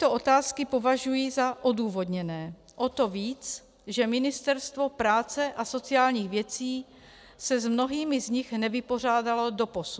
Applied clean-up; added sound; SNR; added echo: none; none; none; none.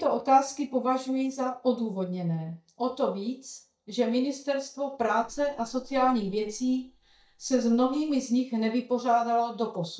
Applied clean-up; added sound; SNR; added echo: neural mask model DeepFilterNet 3.